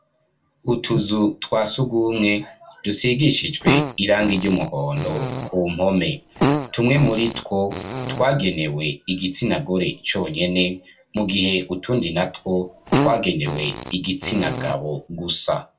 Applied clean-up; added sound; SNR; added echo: none; Fart; 5 dB; reverberation time 0.2 s.